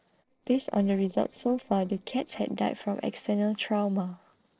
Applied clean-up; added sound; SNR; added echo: neural separator model SepFormer DNS4.